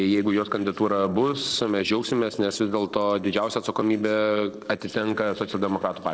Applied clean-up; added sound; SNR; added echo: neural separator model SepFormer DNS4.